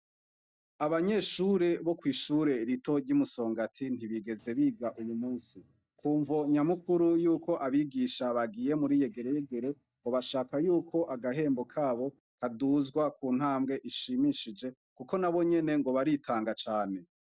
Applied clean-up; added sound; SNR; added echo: neural mask model DeepFilterNet 3.